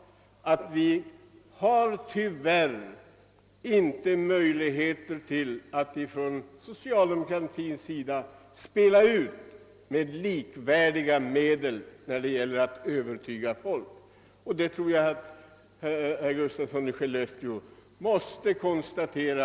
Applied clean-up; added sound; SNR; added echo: none; none; none; none.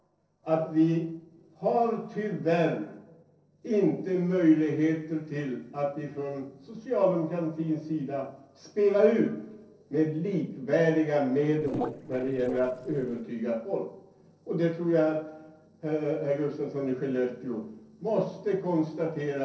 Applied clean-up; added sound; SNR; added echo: neural separator model SepFormer DNS4.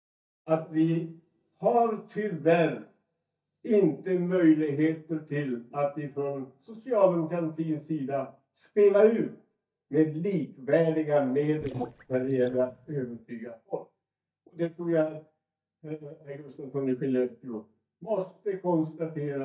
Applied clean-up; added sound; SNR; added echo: neural mask model DeepFilterNet 3.